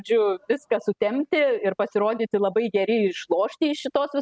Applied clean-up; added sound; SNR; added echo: none; none; none; none.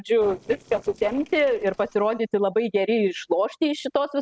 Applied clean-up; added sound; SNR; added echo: neural separator model SepFormer DNS4.